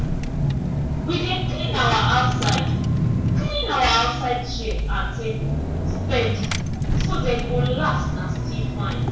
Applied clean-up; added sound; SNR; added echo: none; Engine / Car; -3 dB; reverberation time 0.6 s.